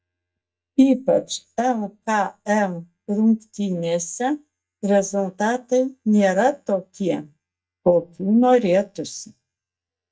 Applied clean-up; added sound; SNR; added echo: neural mask model DeepFilterNet 3.